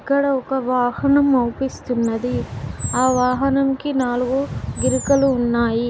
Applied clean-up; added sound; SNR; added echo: none; Animal; 16 dB; none.